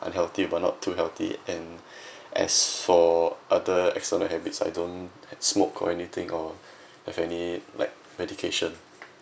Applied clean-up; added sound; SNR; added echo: none; none; none; none.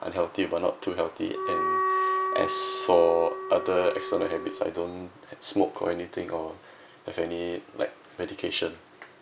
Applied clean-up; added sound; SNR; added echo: none; Wind instrument, woodwind instrument; 2 dB; none.